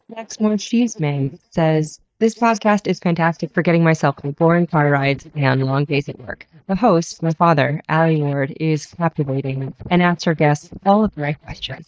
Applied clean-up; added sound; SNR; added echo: neural mask model DeepFilterNet 3.